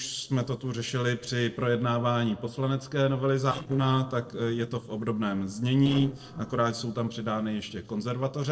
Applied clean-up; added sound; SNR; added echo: neural separator model SepFormer DNS4.